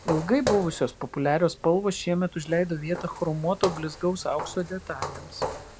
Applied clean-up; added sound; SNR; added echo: none; Walk, footsteps; 9 dB; none.